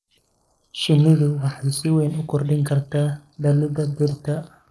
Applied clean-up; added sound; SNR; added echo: neural mask model Resemble Enhance denoiser.